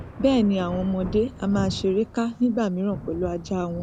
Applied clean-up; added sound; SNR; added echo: none; Thunder; 12 dB; none.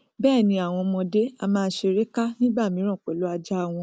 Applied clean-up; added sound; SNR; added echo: none; none; none; none.